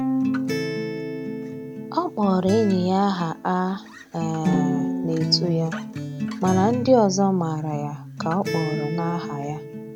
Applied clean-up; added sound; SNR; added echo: none; Acoustic guitar + Bowed string instrument; 4 dB; none.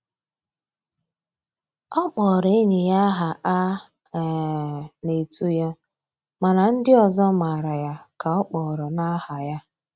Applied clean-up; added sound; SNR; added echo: none; none; none; none.